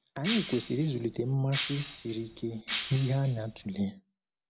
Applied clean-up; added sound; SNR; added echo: none; Shatter; 8 dB; none.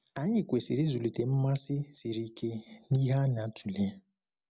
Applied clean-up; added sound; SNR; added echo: none; none; none; none.